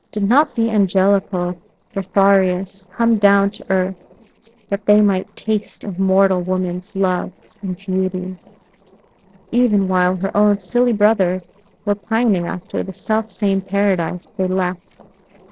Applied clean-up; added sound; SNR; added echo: neural separator model SepFormer DNS4.